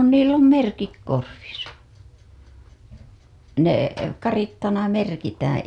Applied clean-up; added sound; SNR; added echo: none; none; none; none.